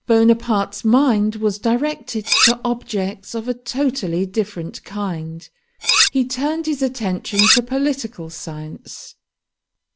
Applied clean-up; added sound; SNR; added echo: none; Cutlery, silverware; 1 dB; none.